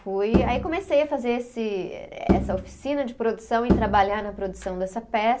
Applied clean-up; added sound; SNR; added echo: none; Bowed string instrument; 2 dB; none.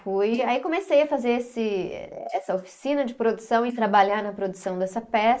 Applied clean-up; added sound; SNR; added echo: neural mask model Resemble Enhance denoiser.